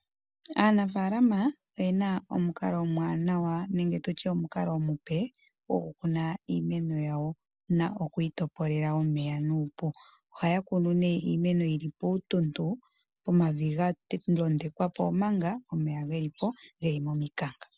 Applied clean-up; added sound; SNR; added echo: none; none; none; none.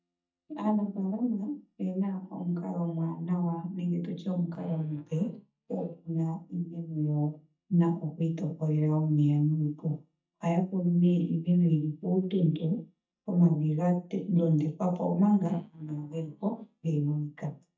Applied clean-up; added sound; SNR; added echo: neural mask model DeepFilterNet 3.